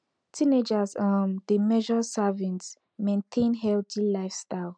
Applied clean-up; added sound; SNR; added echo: none; none; none; none.